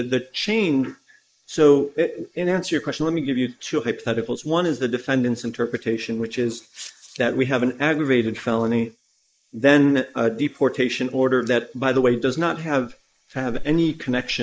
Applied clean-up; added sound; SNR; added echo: neural mask model Resemble Enhance denoiser.